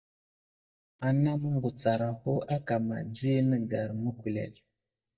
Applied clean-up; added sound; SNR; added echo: neural mask model DeepFilterNet 3.